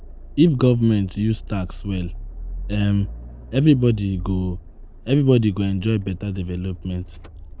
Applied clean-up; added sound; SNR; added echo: none; Accelerating, revving, vroom; 13 dB; none.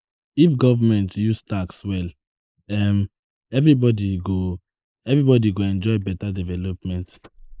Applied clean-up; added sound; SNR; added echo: neural mask model Resemble Enhance denoiser.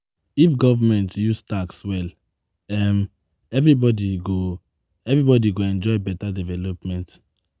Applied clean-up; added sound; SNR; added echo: none; none; none; none.